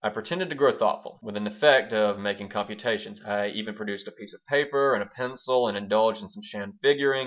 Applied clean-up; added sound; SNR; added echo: none; none; none; none.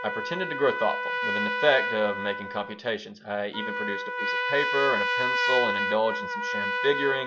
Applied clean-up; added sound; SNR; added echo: none; Trumpet; 0 dB; none.